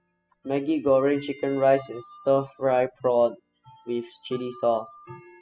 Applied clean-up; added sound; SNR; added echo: classical method spectral subtraction.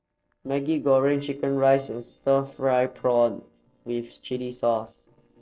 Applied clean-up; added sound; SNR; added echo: neural separator model SepFormer DNS4.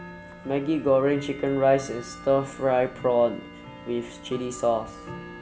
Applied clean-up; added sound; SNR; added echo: none; Tick-tock / Bell; 16 dB; none.